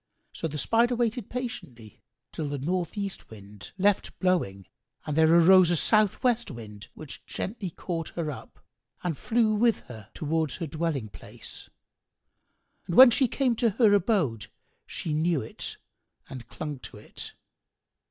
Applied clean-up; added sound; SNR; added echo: none; none; none; none.